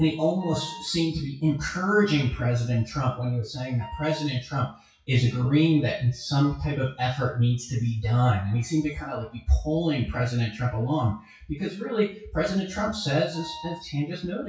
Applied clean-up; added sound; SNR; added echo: classical method WPE with log-MMSE.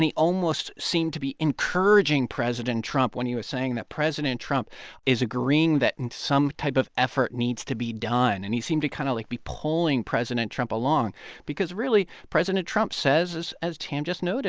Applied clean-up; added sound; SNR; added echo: none; none; none; none.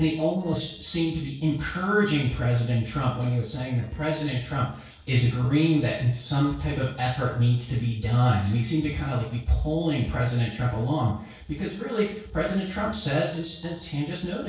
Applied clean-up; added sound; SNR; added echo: neural separator model SepFormer DNS4.